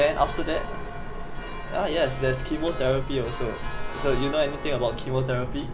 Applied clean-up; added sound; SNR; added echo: none; Church bell; 4 dB; none.